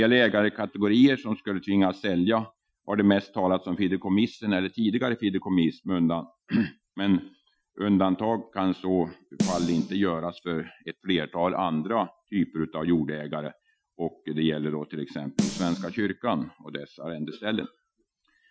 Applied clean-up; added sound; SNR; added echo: classical method Wiener filter.